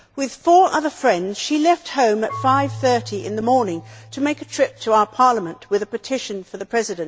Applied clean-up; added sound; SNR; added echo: none; Marimba, xylophone / Wood; 18 dB; none.